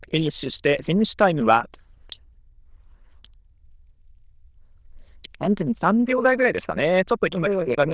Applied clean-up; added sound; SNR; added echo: neural diffusion model UNIVERSE++.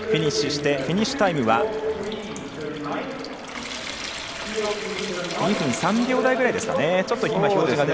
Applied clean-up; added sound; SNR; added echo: none; Trickle, dribble / Sink (filling or washing) / Water tap, faucet; 14 dB; none.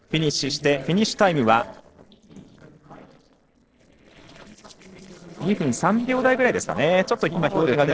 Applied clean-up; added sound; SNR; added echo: neural separator model SepFormer DNS4.